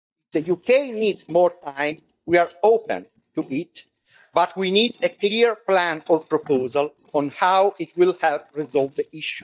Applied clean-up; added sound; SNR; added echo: neural mask model DeepFilterNet 3.